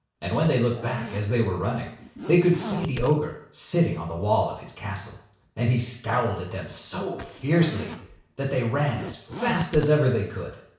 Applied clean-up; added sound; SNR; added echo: none; Zipper (clothing); 12 dB; reverberation time 0.6 s.